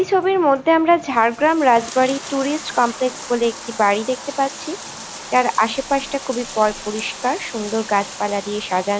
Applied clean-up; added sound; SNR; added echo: none; Bathtub (filling or washing); 14 dB; none.